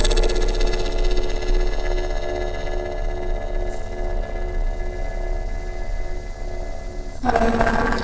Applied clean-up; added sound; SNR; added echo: neural separator model SepFormer DNS4.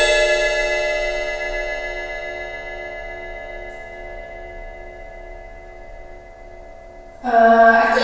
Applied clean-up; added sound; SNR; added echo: none; Crash cymbal; 3 dB; reverberation time 2.2 s.